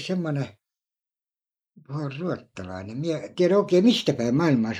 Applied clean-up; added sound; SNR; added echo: neural mask model Resemble Enhance denoiser.